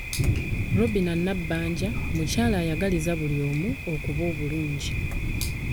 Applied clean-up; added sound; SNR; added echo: none; Thunder; 1 dB; none.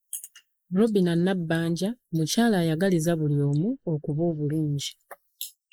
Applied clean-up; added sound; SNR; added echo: neural mask model Resemble Enhance denoiser.